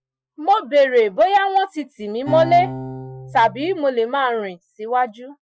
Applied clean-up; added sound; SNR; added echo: classical method Wiener filter.